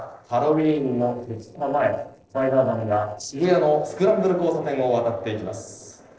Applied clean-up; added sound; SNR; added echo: neural separator model SepFormer DNS4.